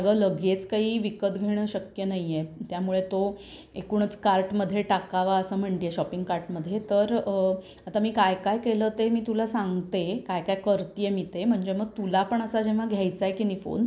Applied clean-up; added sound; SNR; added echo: none; none; none; none.